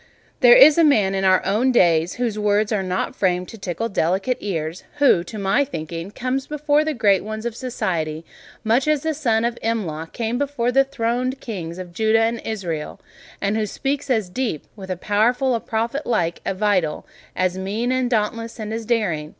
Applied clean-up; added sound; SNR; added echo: none; none; none; none.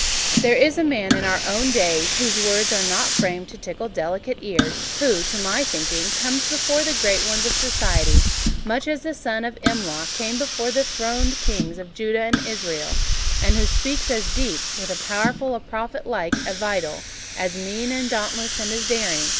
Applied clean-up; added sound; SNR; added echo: none; Hiss; -2 dB; none.